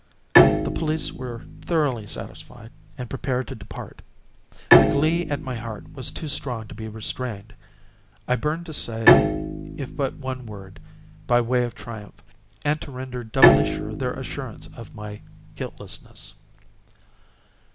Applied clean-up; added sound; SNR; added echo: none; Bowed string instrument; -2 dB; none.